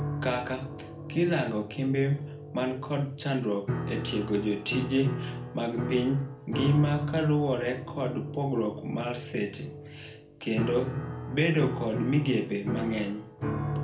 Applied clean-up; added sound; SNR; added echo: none; Piano; 6 dB; reverberation time 0.4 s.